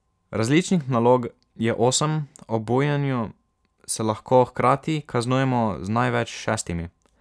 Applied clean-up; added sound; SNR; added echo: none; none; none; none.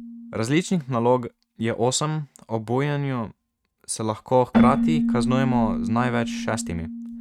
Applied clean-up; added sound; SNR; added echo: neural mask model RNNoise.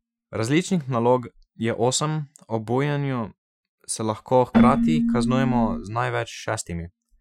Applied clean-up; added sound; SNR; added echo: classical method Wiener filter.